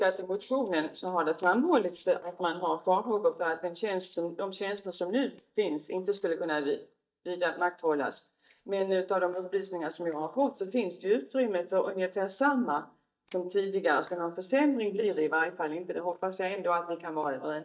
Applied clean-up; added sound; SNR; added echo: neural mask model DeepFilterNet 3.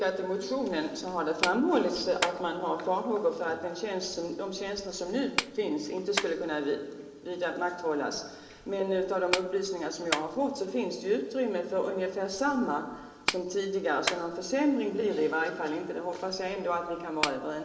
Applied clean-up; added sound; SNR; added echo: none; Clapping; 10 dB; reverberation time 0.8 s.